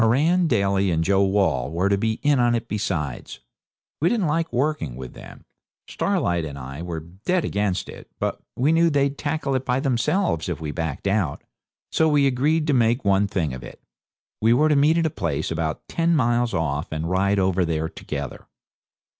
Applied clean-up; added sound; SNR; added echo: none; none; none; none.